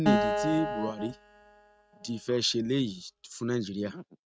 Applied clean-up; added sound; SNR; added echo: neural mask model RNNoise.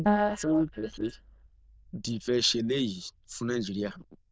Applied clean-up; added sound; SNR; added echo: neural diffusion model UNIVERSE++.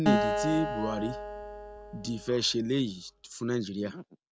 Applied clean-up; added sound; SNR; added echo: none; Acoustic guitar; 1 dB; none.